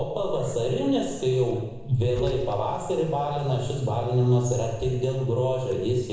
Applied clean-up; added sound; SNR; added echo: none; Car; 14 dB; reverberation time 1.0 s.